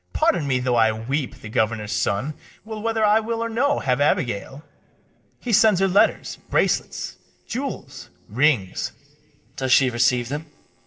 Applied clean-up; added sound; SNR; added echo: neural separator model SepFormer DNS4.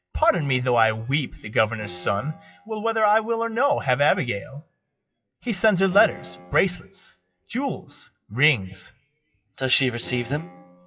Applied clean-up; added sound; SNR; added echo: classical method WPE with log-MMSE.